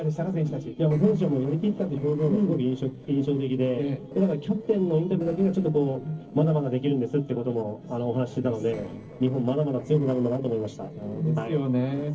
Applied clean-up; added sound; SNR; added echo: neural separator model SepFormer DNS4.